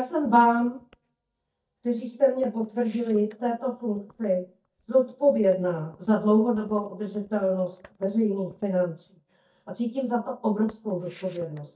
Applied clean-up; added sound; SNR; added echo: neural mask model DeepFilterNet 3.